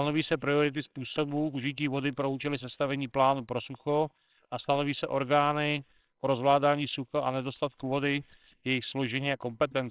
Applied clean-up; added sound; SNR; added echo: neural separator model SepFormer WHAMR!.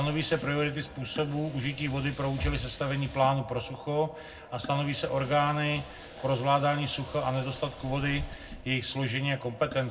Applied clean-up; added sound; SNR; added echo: none; Hiss; 18 dB; reverberation time 0.3 s.